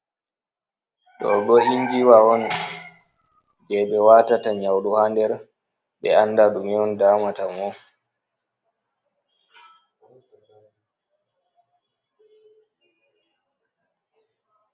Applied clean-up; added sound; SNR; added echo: none; Tambourine; 15 dB; none.